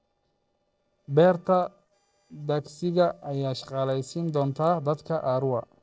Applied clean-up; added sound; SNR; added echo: neural separator model SepFormer DNS4.